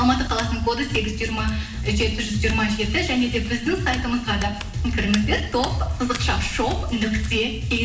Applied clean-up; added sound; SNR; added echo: none; Hands; 16 dB; reverberation time 0.9 s.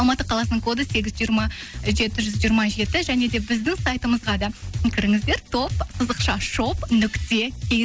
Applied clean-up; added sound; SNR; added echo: none; none; none; none.